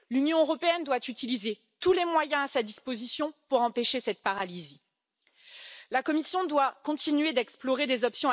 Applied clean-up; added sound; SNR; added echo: none; none; none; none.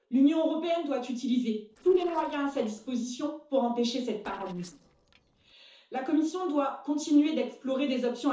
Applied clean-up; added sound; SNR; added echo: neural separator model SepFormer DNS4.